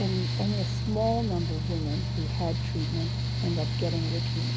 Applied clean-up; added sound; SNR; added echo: none; Mechanical fan; -4 dB; none.